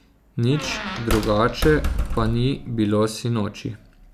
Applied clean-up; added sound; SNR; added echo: none; Squeak; 4 dB; none.